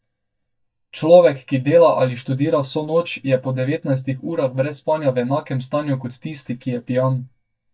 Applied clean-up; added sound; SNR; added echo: neural mask model DeepFilterNet 3.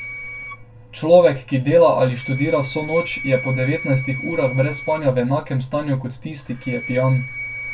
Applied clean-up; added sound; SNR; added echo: none; Wind instrument, woodwind instrument; 13 dB; reverberation time 0.1 s.